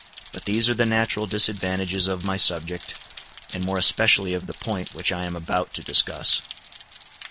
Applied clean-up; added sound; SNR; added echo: none; Rain; 15 dB; none.